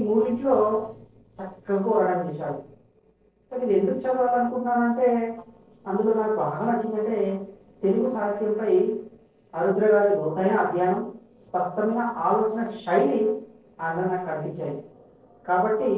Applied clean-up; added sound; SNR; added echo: neural separator model SepFormer DNS4.